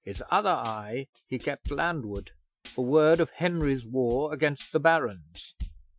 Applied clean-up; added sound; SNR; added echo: classical method Wiener filter.